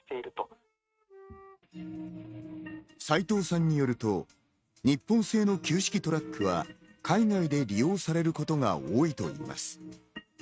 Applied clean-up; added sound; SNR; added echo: neural mask model RNNoise.